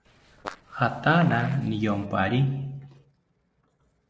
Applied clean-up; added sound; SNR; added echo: neural separator model SepFormer DNS4.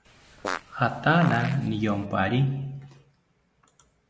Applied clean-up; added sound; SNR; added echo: none; Fart; 11 dB; none.